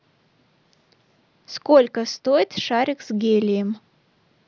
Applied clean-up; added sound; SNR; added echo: none; none; none; none.